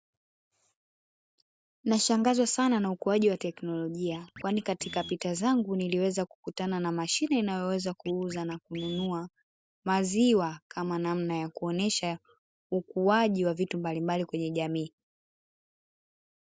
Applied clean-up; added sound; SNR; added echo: none; Scratching (performance technique); 20 dB; none.